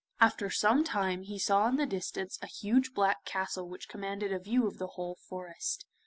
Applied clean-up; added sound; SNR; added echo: none; none; none; none.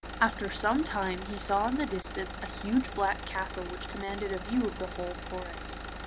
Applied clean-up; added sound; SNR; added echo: none; Engine; 7 dB; none.